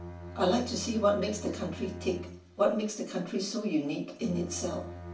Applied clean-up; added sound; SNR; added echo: none; Bowed string instrument; 13 dB; reverberation time 0.3 s.